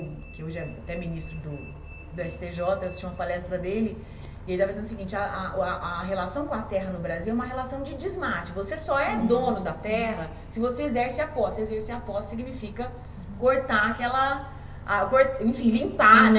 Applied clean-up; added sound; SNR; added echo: none; Bus; 14 dB; reverberation time 2.2 s.